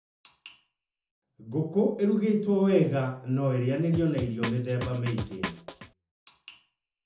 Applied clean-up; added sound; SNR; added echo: none; Drum; 8 dB; reverberation time 0.5 s.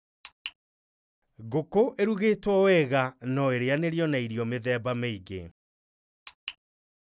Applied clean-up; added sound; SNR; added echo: none; none; none; none.